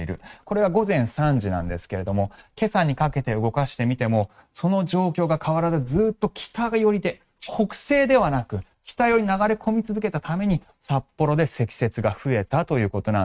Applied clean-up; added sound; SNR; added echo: neural mask model RNNoise.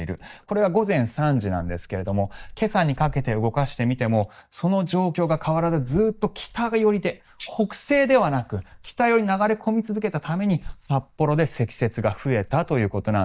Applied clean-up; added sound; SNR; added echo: neural mask model DeepFilterNet 3.